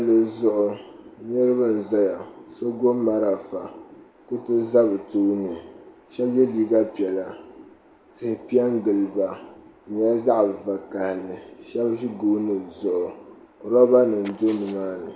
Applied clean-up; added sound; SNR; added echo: none; none; none; none.